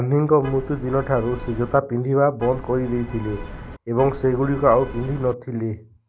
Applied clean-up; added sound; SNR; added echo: none; Vehicle horn, car horn, honking; 13 dB; none.